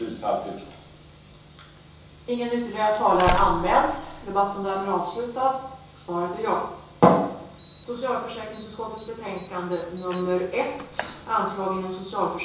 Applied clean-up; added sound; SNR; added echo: none; Slam; 11 dB; reverberation time 0.7 s.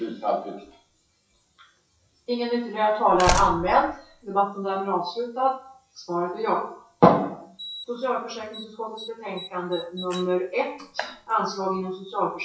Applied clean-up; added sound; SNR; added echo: classical method WPE with log-MMSE.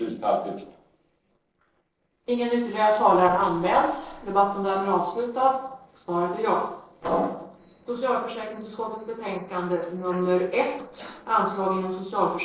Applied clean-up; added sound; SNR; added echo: neural separator model SepFormer DNS4.